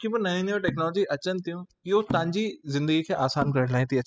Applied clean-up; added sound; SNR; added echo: classical method spectral subtraction.